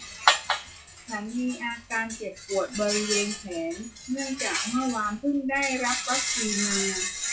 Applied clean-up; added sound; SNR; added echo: classical method WPE with log-MMSE.